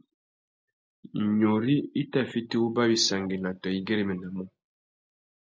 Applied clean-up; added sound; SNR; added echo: none; none; none; none.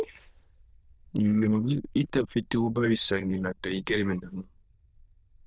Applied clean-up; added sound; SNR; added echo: neural diffusion model UNIVERSE++.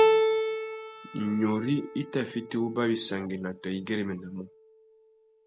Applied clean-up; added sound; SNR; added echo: none; Keyboard (musical); 0 dB; none.